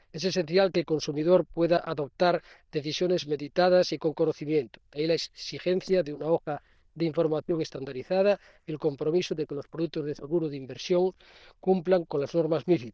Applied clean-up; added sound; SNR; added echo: neural diffusion model UNIVERSE++.